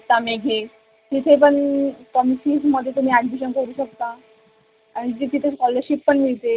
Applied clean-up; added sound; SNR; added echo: none; none; none; none.